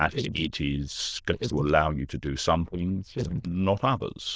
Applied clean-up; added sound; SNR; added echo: neural diffusion model UNIVERSE++.